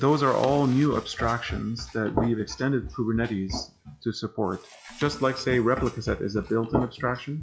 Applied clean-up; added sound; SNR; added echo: classical method log-MMSE.